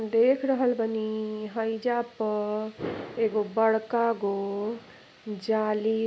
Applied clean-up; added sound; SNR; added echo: none; none; none; none.